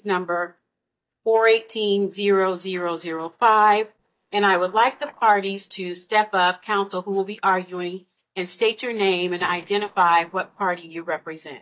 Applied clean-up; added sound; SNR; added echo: neural mask model DeepFilterNet 3.